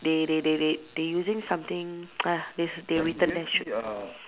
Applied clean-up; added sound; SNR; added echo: none; none; none; none.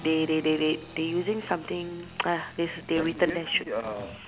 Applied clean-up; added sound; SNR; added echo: none; Applause; 17 dB; none.